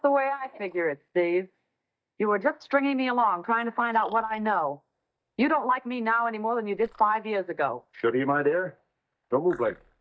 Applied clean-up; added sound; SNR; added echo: neural mask model DeepFilterNet 3.